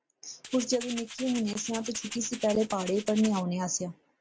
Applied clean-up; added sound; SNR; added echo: none; Rattle (instrument); 12 dB; none.